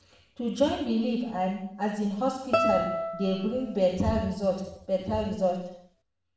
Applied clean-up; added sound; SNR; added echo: none; Guitar; 4 dB; reverberation time 0.6 s.